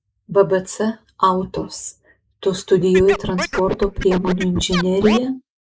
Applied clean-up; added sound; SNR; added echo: neural mask model Resemble Enhance denoiser.